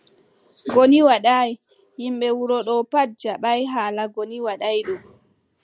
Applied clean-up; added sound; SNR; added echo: none; none; none; none.